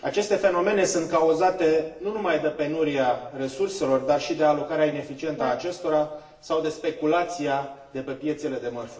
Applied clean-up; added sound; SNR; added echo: none; Brass instrument; 16 dB; reverberation time 0.9 s.